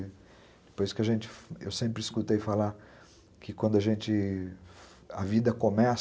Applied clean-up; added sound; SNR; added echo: none; none; none; none.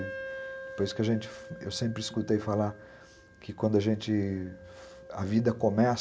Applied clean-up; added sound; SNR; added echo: none; Wind instrument, woodwind instrument; 15 dB; none.